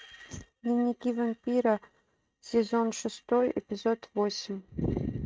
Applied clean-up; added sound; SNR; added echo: neural mask model RNNoise.